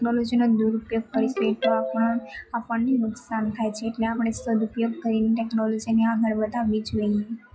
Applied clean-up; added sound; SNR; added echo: classical method log-MMSE.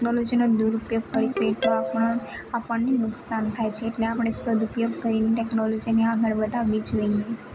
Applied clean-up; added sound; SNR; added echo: none; Ringtone; 11 dB; none.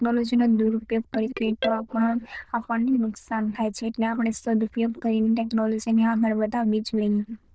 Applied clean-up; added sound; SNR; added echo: neural diffusion model UNIVERSE++.